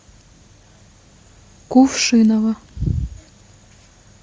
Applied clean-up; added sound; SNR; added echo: none; none; none; none.